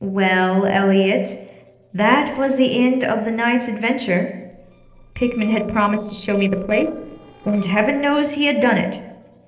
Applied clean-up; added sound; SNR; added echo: neural separator model SepFormer DNS4.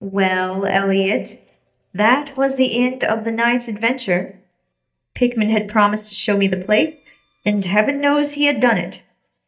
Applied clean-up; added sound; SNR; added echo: neural mask model DeepFilterNet 3.